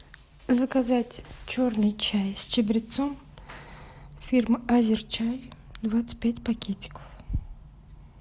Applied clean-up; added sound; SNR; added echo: none; none; none; none.